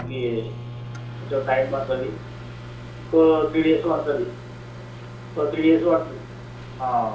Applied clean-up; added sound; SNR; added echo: none; Microwave oven; 12 dB; reverberation time 0.6 s.